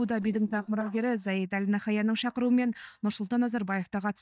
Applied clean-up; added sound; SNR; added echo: neural mask model DeepFilterNet 3.